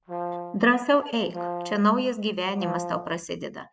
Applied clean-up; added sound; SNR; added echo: none; Brass instrument; 10 dB; none.